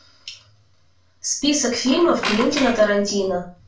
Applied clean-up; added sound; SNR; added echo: none; Squeak; 8 dB; reverberation time 0.3 s.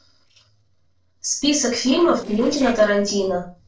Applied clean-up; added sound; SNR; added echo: neural separator model SepFormer DNS4.